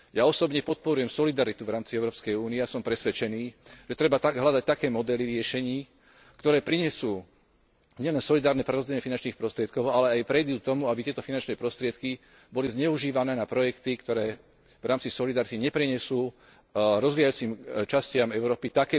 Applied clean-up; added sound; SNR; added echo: none; none; none; none.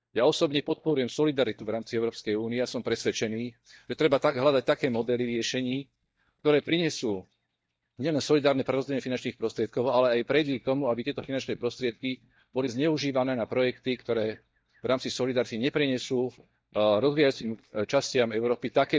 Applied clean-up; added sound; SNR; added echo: neural mask model DeepFilterNet 3.